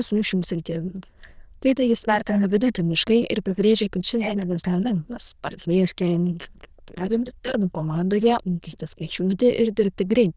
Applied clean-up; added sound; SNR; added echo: neural diffusion model UNIVERSE++.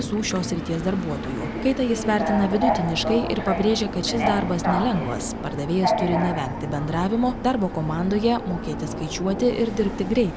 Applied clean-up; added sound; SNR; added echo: none; Subway, metro, underground; 4 dB; none.